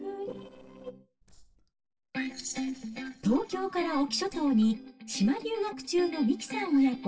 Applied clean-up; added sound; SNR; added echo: neural separator model SepFormer DNS4.